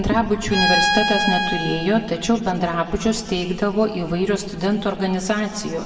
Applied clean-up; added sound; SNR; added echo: none; Bowed string instrument; 2 dB; reverberation time 1.8 s.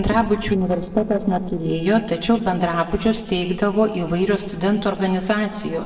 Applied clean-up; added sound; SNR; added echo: neural separator model SepFormer DNS4.